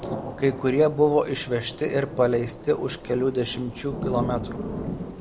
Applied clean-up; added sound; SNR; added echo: none; Thunder / Rain; 9 dB; none.